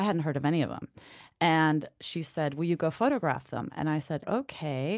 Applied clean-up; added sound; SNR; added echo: none; none; none; none.